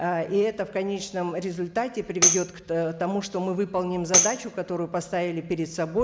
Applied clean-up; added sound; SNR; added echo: none; Tambourine; 0 dB; none.